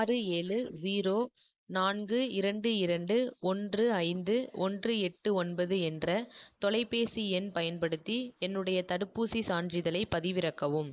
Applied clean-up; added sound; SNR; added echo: neural mask model Resemble Enhance denoiser.